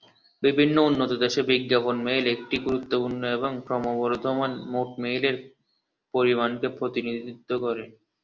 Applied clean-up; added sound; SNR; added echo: none; none; none; none.